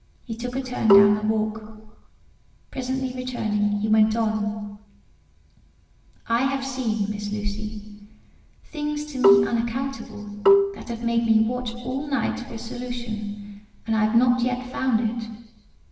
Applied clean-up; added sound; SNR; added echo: none; Marimba, xylophone; -4 dB; reverberation time 1.3 s.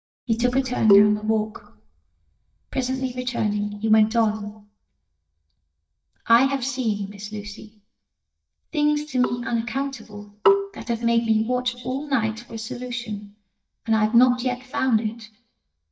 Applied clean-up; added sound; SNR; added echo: neural mask model DeepFilterNet 3.